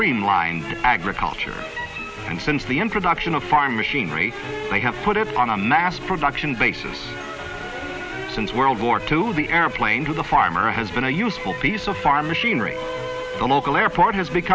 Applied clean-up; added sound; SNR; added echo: none; none; none; none.